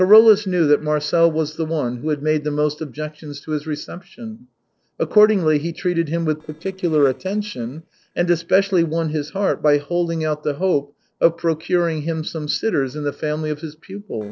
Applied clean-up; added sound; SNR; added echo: neural separator model SepFormer DNS4.